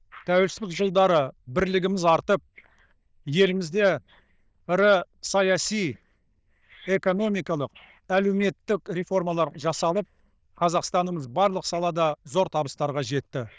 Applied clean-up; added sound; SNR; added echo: neural diffusion model UNIVERSE++.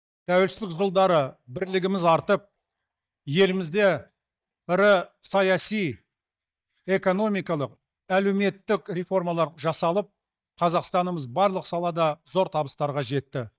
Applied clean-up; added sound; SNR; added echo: neural mask model DeepFilterNet 3.